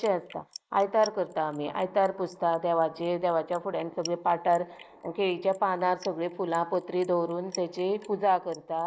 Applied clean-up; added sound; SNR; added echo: neural mask model Resemble Enhance denoiser.